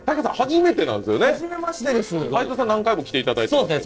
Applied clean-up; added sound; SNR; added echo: neural separator model SepFormer DNS4.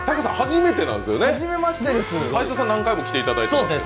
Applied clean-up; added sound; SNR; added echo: none; Trumpet; 10 dB; none.